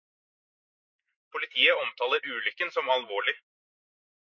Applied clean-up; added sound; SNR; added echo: neural mask model Resemble Enhance denoiser.